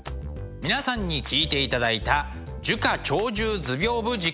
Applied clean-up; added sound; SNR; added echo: none; none; none; none.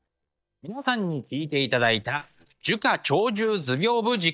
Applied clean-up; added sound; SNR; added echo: neural mask model DeepFilterNet 3.